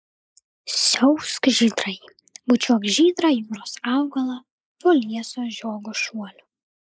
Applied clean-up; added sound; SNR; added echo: neural mask model Resemble Enhance denoiser.